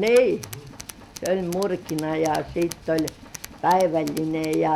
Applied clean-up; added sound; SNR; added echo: none; Tools; 17 dB; none.